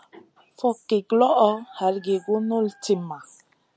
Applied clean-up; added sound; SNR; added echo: none; none; none; none.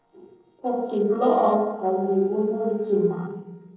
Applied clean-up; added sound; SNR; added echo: neural separator model SepFormer DNS4.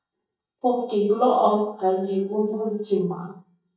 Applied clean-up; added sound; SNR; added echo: neural mask model DeepFilterNet 3.